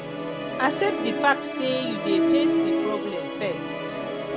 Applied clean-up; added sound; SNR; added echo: none; Musical instrument; -3 dB; none.